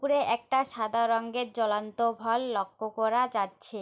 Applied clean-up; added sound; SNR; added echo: none; none; none; none.